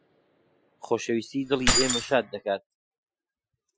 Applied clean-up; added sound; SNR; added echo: classical method Wiener filter.